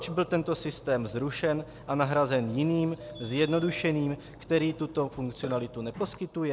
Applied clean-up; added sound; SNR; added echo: none; Burping, eructation; 18 dB; none.